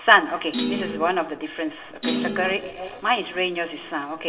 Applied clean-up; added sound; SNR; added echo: none; Thump, thud; 4 dB; reverberation time 1.6 s.